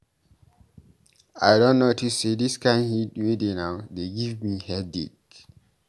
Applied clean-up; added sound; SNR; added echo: none; none; none; none.